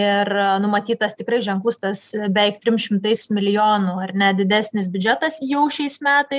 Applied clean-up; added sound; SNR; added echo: none; none; none; none.